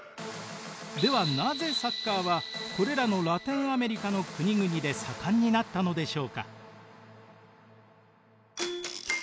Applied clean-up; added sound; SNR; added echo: none; none; none; none.